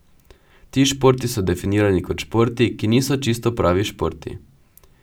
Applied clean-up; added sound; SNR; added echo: none; none; none; none.